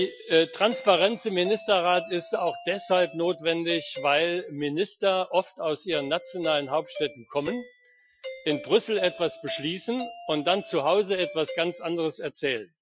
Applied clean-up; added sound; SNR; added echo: classical method Wiener filter.